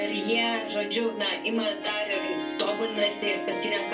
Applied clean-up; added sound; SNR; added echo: none; Harp; 6 dB; reverberation time 0.2 s.